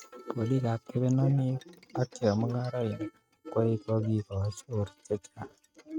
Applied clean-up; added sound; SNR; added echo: neural mask model RNNoise.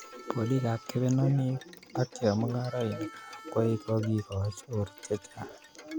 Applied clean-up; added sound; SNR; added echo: none; Bowed string instrument + Harmonica; 20 dB; none.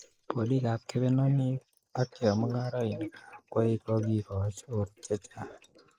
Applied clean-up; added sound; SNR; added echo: neural mask model Resemble Enhance denoiser.